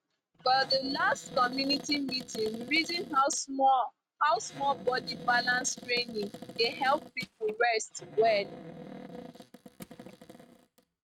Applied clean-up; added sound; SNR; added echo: neural mask model RNNoise.